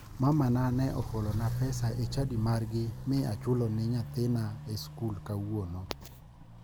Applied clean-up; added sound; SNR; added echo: none; Walk, footsteps; 8 dB; none.